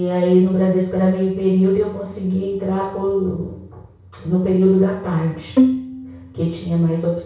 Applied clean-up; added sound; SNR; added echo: none; Bowed string instrument; 2 dB; reverberation time 0.6 s.